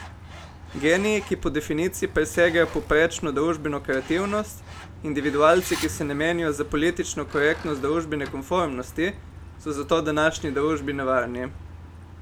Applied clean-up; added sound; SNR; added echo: none; Truck; 15 dB; none.